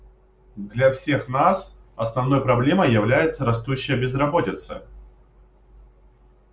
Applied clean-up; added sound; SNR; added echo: none; none; none; none.